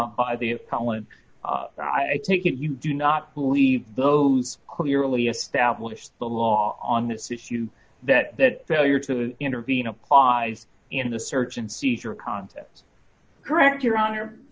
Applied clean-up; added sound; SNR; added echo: none; none; none; none.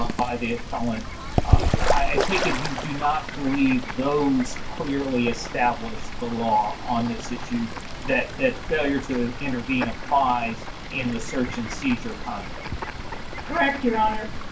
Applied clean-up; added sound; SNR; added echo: none; Bird / Fowl; 2 dB; reverberation time 0.2 s.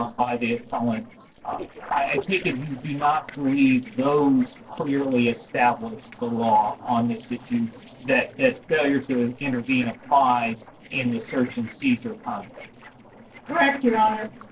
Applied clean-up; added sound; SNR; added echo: neural separator model SepFormer DNS4.